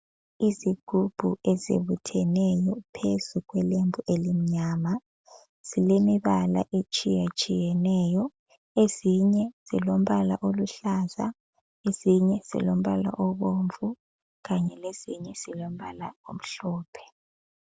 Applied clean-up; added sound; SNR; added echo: none; none; none; none.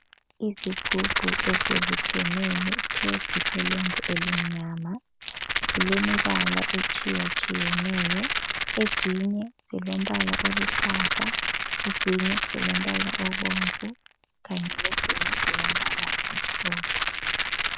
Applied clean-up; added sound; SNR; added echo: none; Rattle; -4 dB; none.